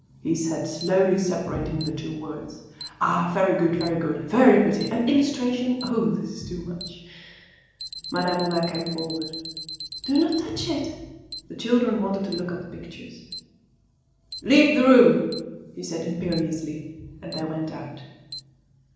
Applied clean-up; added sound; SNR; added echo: none; Alarm; 18 dB; reverberation time 1.0 s.